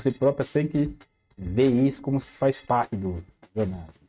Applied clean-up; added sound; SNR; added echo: neural mask model RNNoise.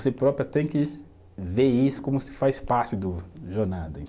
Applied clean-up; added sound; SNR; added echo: none; none; none; none.